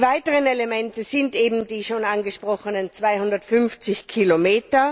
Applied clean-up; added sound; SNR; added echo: none; none; none; none.